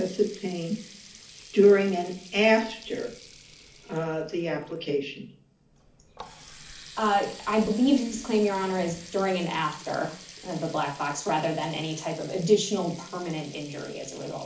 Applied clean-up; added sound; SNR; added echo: none; Water tap, faucet; 20 dB; reverberation time 0.4 s.